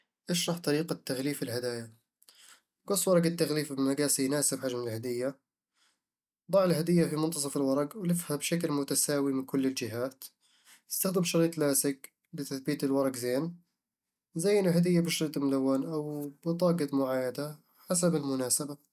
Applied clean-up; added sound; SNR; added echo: none; none; none; none.